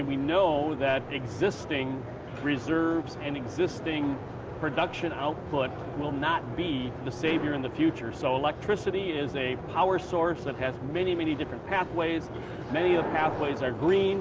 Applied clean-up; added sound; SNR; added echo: none; none; none; none.